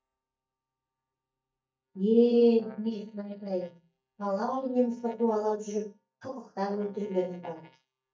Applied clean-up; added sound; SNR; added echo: neural mask model DeepFilterNet 3.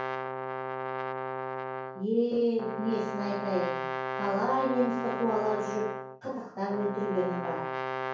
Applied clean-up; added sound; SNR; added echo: none; Brass instrument; 4 dB; reverberation time 0.6 s.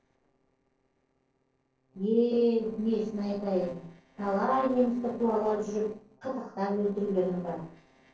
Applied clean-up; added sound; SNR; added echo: neural separator model SepFormer DNS4.